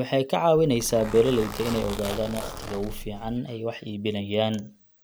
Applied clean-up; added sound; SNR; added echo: none; Zipper (clothing); 10 dB; none.